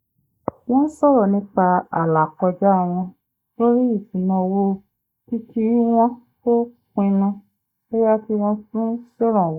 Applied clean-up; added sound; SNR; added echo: neural mask model Resemble Enhance denoiser.